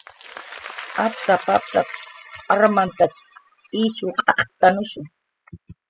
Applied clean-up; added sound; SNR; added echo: classical method spectral subtraction.